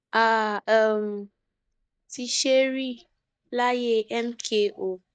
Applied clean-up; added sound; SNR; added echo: neural mask model DeepFilterNet 3.